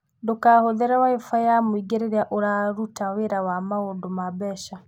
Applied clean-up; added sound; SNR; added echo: none; none; none; none.